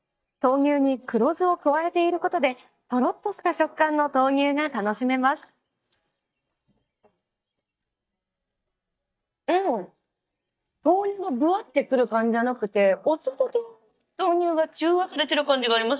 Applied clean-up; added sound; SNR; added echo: neural mask model DeepFilterNet 3.